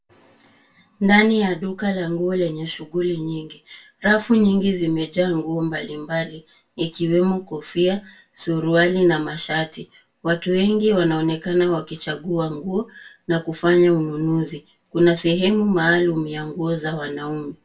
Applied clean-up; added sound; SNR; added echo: none; none; none; reverberation time 0.2 s.